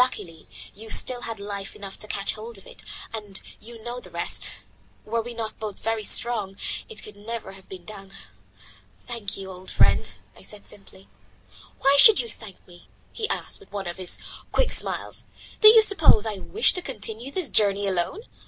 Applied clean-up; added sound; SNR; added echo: none; none; none; none.